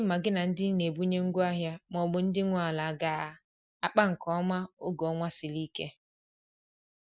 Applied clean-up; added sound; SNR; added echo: none; none; none; none.